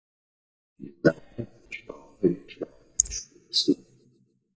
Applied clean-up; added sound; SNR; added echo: neural mask model DeepFilterNet 3.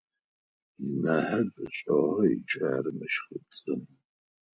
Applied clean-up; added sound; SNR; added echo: none; none; none; none.